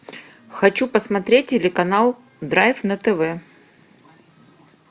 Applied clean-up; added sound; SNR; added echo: none; none; none; none.